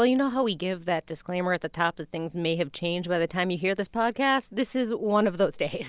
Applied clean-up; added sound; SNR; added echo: none; none; none; none.